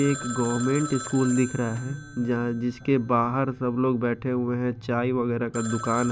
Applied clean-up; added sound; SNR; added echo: none; Telephone; 14 dB; none.